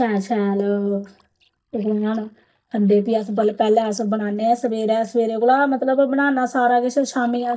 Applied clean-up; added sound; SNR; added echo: neural mask model DeepFilterNet 3.